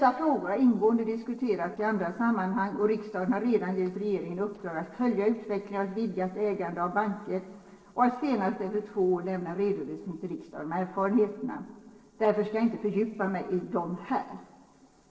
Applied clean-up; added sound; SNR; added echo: neural separator model SepFormer DNS4.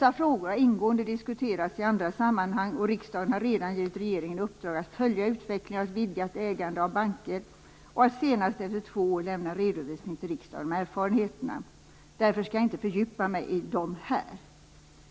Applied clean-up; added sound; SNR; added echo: none; none; none; none.